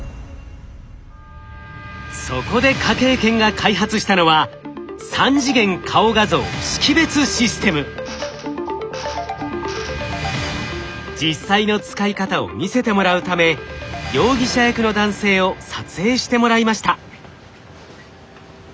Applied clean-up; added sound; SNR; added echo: none; Drill; 20 dB; none.